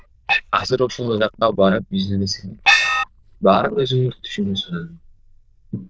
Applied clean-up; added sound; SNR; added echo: neural diffusion model UNIVERSE++.